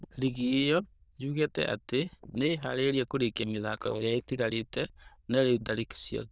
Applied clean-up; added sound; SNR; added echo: neural diffusion model UNIVERSE++.